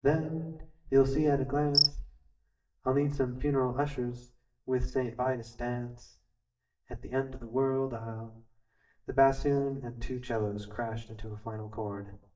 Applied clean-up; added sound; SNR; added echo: neural mask model DeepFilterNet 3.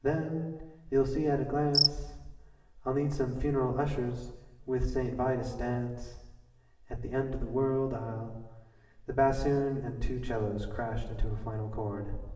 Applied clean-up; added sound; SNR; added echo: none; Cricket; 3 dB; reverberation time 1.1 s.